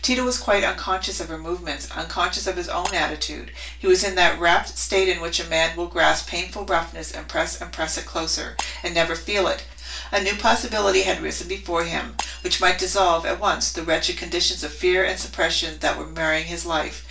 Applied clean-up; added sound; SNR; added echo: none; Shatter; 18 dB; reverberation time 0.3 s.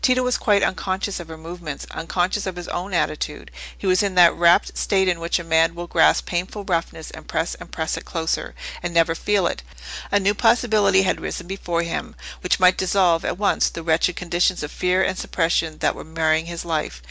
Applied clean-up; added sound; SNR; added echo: none; none; none; none.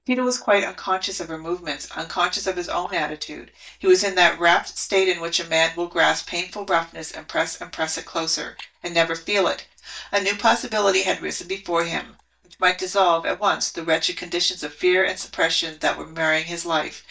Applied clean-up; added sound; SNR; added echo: neural mask model DeepFilterNet 3.